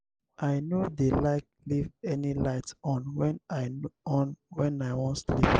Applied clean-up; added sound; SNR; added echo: none; none; none; none.